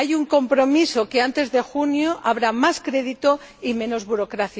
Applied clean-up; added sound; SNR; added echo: none; none; none; none.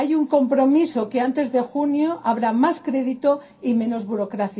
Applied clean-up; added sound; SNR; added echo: none; none; none; reverberation time 0.3 s.